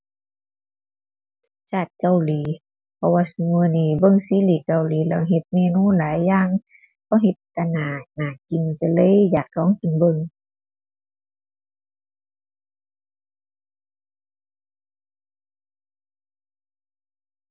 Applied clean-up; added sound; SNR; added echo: none; none; none; none.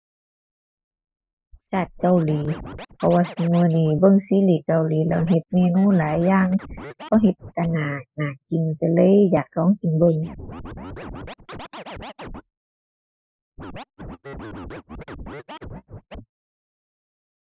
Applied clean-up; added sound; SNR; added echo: neural mask model Resemble Enhance denoiser.